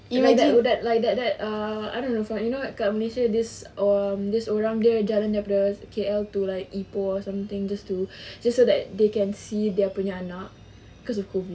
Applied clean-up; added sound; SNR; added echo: none; none; none; none.